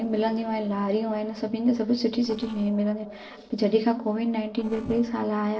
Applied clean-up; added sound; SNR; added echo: neural separator model SepFormer DNS4.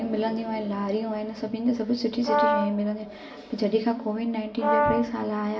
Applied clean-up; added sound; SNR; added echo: none; Brass instrument; -1 dB; reverberation time 0.5 s.